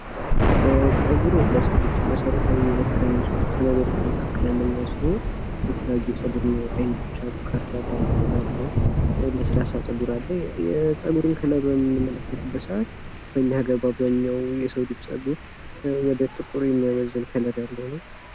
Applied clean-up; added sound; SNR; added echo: none; Thunder / Rain; -1 dB; none.